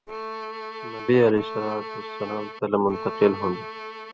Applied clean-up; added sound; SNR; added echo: none; Bowed string instrument; 10 dB; none.